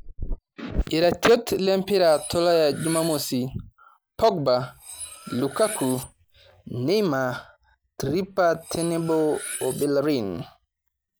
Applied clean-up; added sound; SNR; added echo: none; Cutlery, silverware; 14 dB; none.